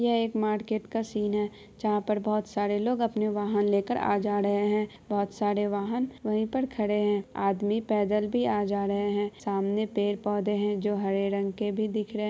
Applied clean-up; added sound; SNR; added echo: none; none; none; none.